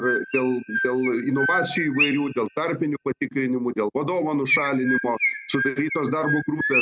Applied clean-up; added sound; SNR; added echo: none; Chirp, tweet; 4 dB; none.